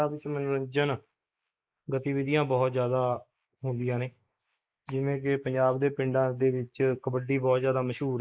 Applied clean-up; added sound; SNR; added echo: neural mask model Resemble Enhance denoiser.